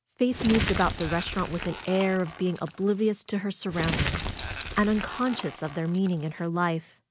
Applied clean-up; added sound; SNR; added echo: none; Crumpling, crinkling; 7 dB; none.